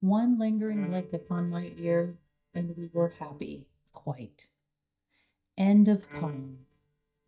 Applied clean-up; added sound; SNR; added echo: neural mask model DeepFilterNet 3.